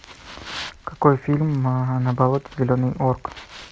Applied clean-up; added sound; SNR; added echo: none; none; none; none.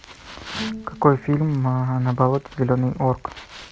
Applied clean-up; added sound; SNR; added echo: none; Bowed string instrument; 17 dB; none.